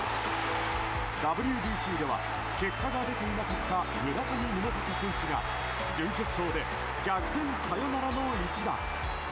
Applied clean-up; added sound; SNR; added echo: none; none; none; none.